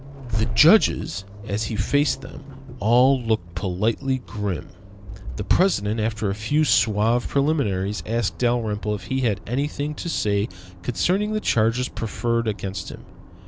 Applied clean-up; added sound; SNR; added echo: none; Accelerating, revving, vroom; 11 dB; none.